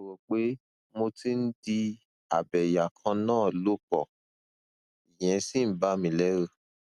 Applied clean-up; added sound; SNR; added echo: none; none; none; none.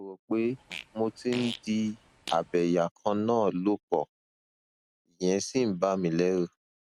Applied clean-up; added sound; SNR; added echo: none; Fart; 15 dB; none.